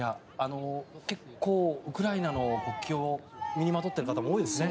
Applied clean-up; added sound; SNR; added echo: none; none; none; none.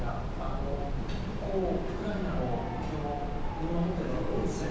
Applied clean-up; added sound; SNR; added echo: none; Train; -1 dB; reverberation time 1.1 s.